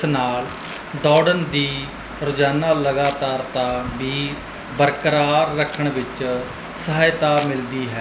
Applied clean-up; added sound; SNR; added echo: none; Camera; 19 dB; none.